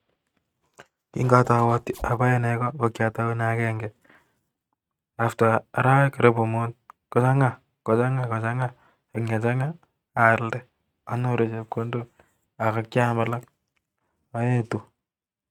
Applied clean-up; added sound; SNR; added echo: neural mask model RNNoise.